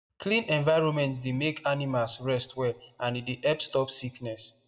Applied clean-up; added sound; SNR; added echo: none; none; none; reverberation time 0.7 s.